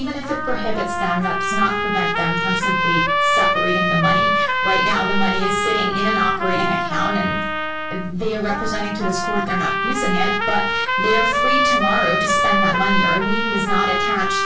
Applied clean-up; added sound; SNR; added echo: none; Trumpet; -2 dB; reverberation time 0.2 s.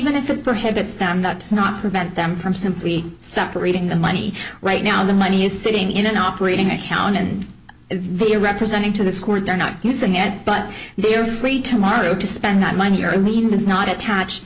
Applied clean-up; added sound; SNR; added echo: none; none; none; none.